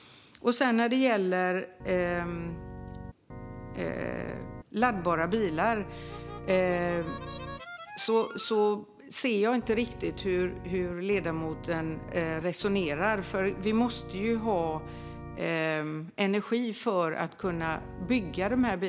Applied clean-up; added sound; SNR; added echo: none; Organ + Harmonica; 13 dB; none.